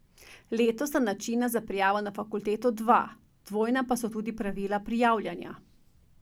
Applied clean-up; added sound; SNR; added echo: none; none; none; none.